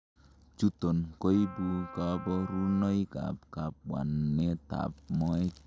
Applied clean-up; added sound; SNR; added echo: none; Wind instrument, woodwind instrument; 16 dB; none.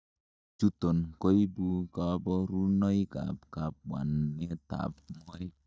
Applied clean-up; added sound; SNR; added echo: neural mask model DeepFilterNet 3.